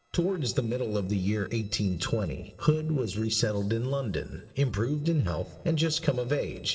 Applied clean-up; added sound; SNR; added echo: neural separator model SepFormer DNS4.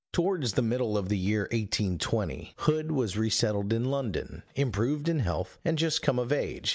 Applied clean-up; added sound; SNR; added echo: none; none; none; none.